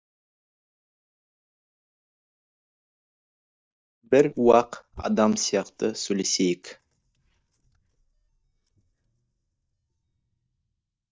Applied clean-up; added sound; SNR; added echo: neural mask model DeepFilterNet 3.